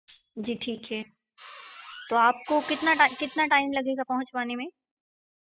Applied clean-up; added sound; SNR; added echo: classical method spectral subtraction.